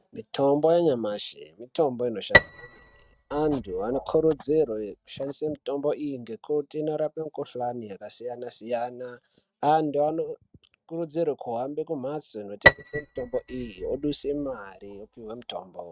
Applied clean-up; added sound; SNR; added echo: neural mask model RNNoise.